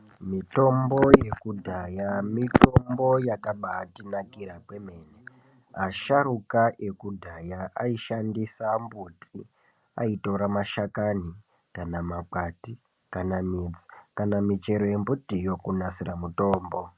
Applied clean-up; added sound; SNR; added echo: none; none; none; none.